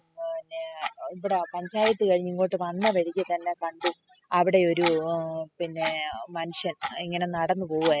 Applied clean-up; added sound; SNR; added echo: classical method spectral subtraction.